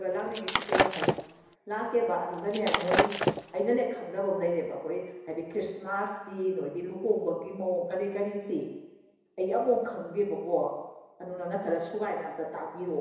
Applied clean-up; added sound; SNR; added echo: none; Shatter; -3 dB; reverberation time 1.0 s.